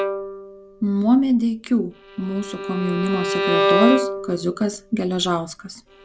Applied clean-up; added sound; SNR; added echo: none; Bowed string instrument; 3 dB; none.